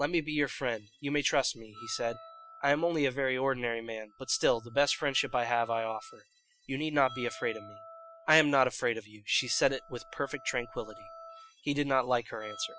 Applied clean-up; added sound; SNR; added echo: classical method Wiener filter.